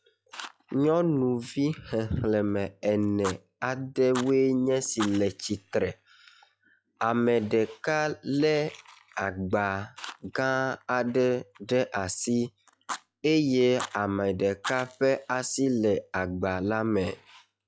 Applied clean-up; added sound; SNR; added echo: classical method log-MMSE.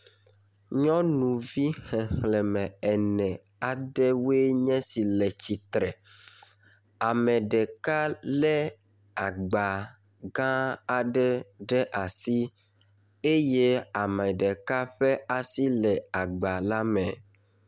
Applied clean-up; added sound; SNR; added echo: none; none; none; none.